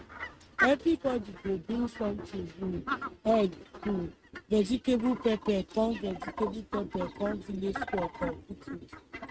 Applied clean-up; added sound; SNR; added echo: neural mask model RNNoise.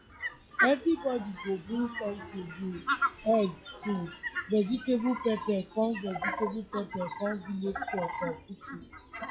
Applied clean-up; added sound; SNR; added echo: classical method log-MMSE.